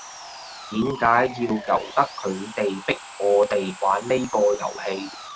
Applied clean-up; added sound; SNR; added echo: none; Sawing; 15 dB; none.